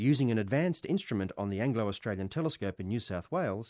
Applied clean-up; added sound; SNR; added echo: none; none; none; none.